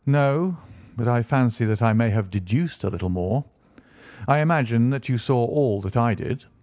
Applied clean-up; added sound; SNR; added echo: none; none; none; none.